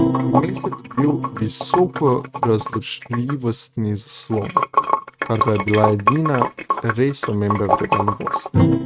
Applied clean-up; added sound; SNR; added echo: neural mask model RNNoise.